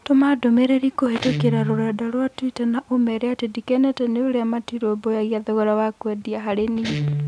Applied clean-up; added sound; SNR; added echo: none; Guitar; 11 dB; none.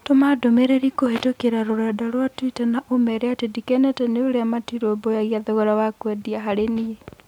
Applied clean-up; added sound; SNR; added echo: none; none; none; none.